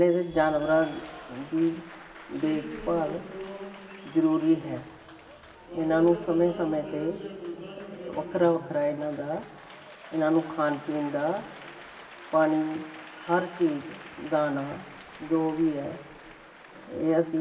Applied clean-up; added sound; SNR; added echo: none; Applause; 15 dB; reverberation time 1.3 s.